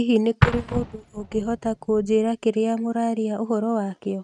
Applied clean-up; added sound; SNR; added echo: neural mask model RNNoise.